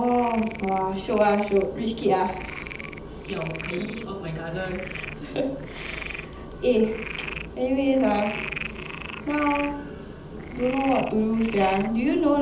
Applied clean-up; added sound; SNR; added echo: none; Frog; 14 dB; reverberation time 1.2 s.